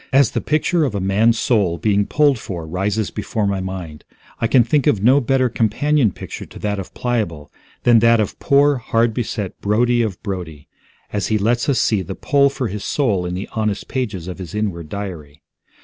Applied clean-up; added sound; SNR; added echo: none; none; none; none.